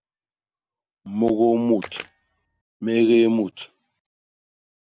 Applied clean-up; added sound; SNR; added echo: none; Camera; 17 dB; none.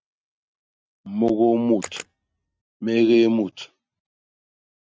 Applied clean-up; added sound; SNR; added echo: neural mask model RNNoise.